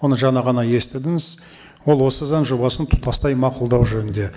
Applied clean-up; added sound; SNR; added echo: none; none; none; none.